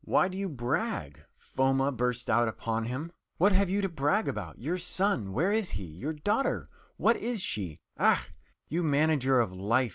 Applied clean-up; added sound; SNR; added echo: none; none; none; none.